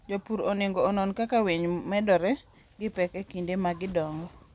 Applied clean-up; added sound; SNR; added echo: none; none; none; none.